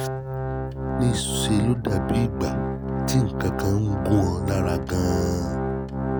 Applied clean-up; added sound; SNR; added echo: none; Organ; 1 dB; none.